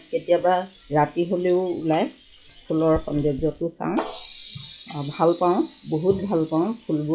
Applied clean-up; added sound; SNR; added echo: classical method log-MMSE.